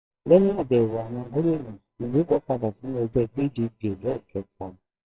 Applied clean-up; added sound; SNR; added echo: neural separator model SepFormer WHAMR!.